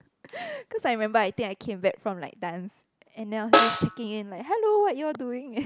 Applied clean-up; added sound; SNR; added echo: none; Snare drum; -3 dB; none.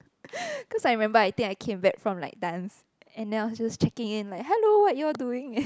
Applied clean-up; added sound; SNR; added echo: none; none; none; none.